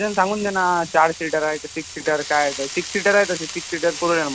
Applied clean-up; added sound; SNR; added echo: none; Frying (food); 12 dB; none.